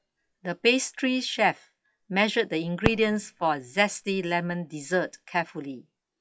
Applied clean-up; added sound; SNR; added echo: classical method log-MMSE.